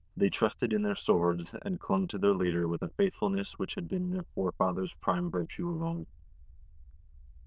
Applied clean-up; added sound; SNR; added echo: neural diffusion model UNIVERSE++.